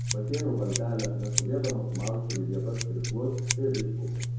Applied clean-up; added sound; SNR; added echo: none; Scissors; -3 dB; reverberation time 0.8 s.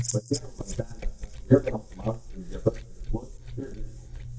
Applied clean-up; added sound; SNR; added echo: neural mask model DeepFilterNet 3.